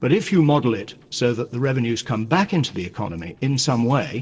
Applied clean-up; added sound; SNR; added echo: neural separator model SepFormer DNS4.